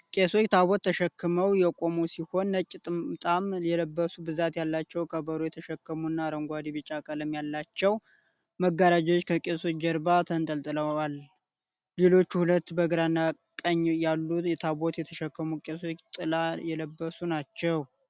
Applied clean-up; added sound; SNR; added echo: none; none; none; none.